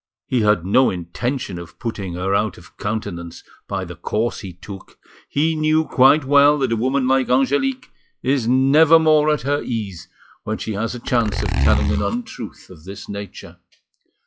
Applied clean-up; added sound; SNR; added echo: classical method log-MMSE.